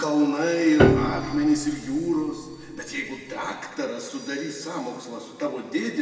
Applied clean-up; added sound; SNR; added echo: none; Piano; 0 dB; reverberation time 2.1 s.